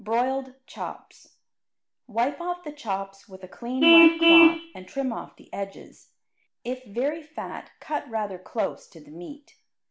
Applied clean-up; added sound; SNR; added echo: none; Vehicle horn, car horn, honking; -3 dB; none.